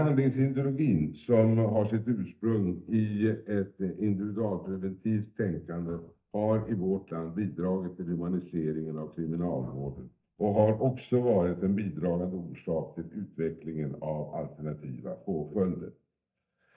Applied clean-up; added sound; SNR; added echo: neural mask model DeepFilterNet 3.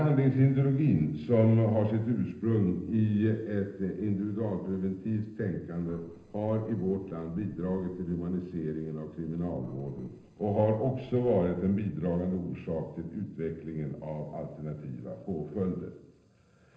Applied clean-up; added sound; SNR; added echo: neural separator model SepFormer DNS4.